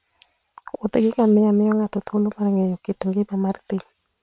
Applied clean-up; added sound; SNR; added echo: neural separator model SepFormer WHAM!.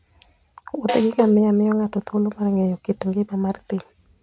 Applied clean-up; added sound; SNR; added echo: none; Snare drum + Cowbell; 9 dB; none.